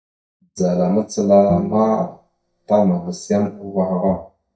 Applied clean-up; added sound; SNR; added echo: neural mask model DeepFilterNet 3.